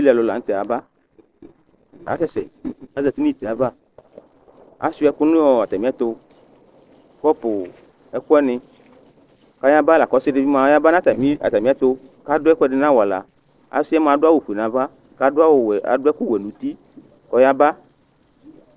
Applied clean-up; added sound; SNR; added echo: neural separator model SepFormer DNS4.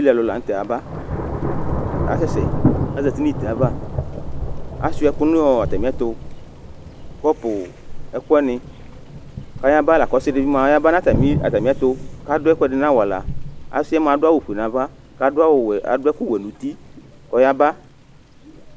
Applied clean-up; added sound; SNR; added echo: none; Thunder / Rain; 6 dB; none.